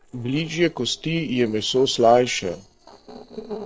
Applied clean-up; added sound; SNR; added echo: neural separator model SepFormer DNS4.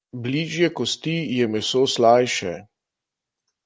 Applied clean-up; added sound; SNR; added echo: none; none; none; none.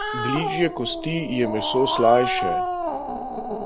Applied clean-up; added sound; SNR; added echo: none; Growling; 3 dB; none.